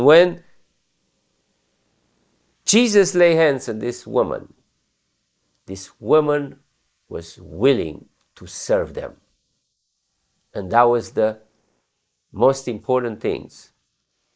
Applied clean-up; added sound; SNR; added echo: neural mask model Resemble Enhance denoiser.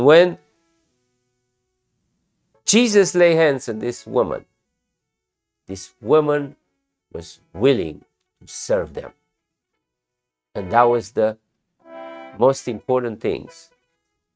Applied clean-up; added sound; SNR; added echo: neural mask model RNNoise.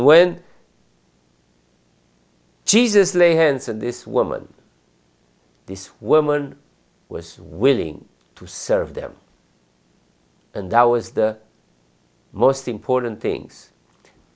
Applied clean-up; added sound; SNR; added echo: none; none; none; none.